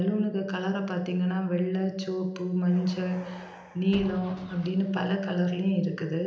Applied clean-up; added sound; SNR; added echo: none; Car; 18 dB; reverberation time 0.8 s.